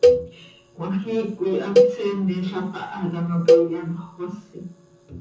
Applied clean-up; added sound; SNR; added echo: none; Cowbell; -4 dB; reverberation time 0.5 s.